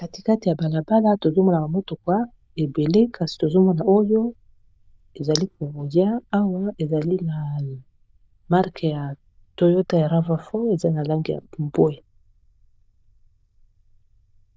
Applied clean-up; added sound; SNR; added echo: neural diffusion model UNIVERSE++.